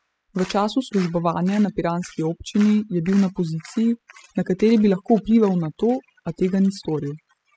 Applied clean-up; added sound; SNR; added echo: classical method spectral subtraction.